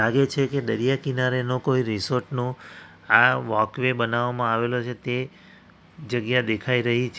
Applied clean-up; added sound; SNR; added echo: none; none; none; none.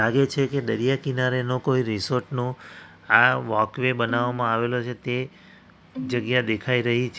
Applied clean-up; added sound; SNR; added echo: none; Bowed string instrument; 13 dB; none.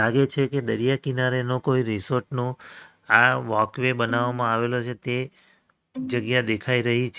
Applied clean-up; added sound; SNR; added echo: neural mask model RNNoise.